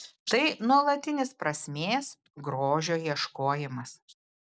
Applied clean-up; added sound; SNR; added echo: none; none; none; none.